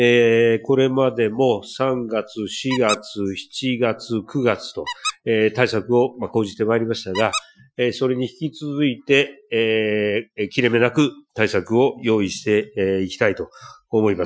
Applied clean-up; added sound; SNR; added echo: classical method Wiener filter.